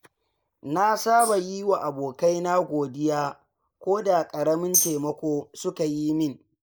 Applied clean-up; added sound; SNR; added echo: neural mask model Resemble Enhance denoiser.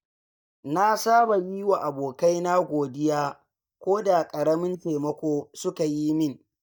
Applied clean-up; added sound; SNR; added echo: neural mask model DeepFilterNet 3.